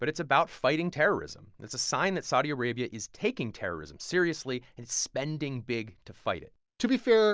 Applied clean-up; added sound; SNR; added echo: none; none; none; none.